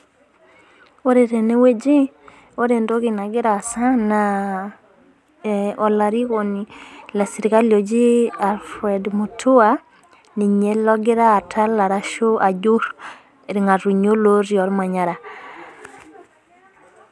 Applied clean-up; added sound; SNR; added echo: none; none; none; none.